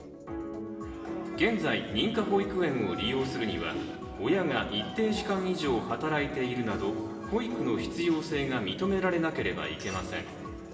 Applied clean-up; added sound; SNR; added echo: none; none; none; reverberation time 2.8 s.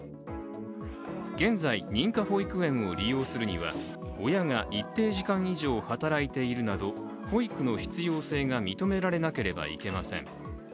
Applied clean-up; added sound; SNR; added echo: none; none; none; none.